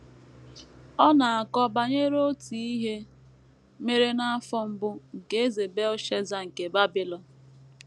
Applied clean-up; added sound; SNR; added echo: none; none; none; none.